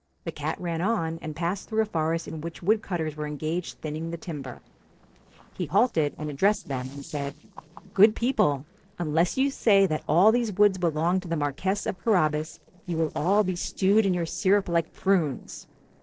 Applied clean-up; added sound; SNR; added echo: neural separator model SepFormer DNS4.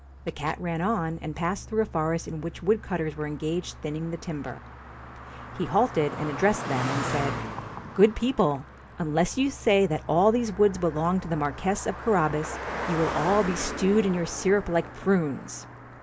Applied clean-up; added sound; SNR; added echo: none; Car passing by; 10 dB; none.